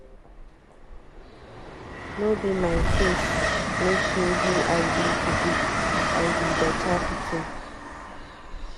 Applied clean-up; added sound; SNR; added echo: none; Train; -3 dB; none.